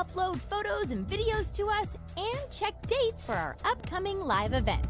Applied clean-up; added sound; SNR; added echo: none; Crowd; 8 dB; none.